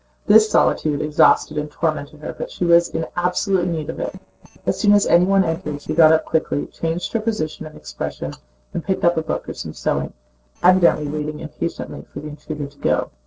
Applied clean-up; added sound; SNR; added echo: neural separator model SepFormer DNS4.